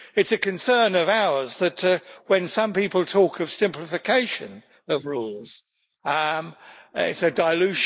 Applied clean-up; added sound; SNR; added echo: neural mask model Resemble Enhance denoiser.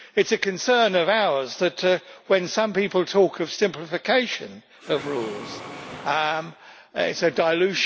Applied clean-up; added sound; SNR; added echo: none; Mechanisms; 17 dB; none.